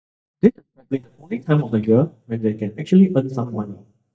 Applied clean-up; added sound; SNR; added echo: neural mask model DeepFilterNet 3.